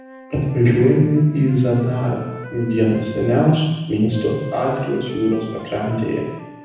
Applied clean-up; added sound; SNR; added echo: none; Wind instrument, woodwind instrument; 17 dB; reverberation time 1.1 s.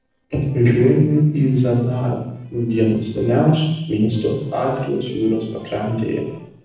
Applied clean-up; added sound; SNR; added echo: neural separator model SepFormer DNS4.